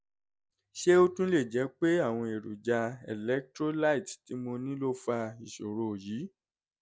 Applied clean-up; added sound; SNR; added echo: none; none; none; none.